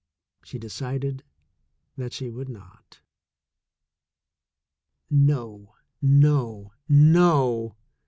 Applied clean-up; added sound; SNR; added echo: none; none; none; none.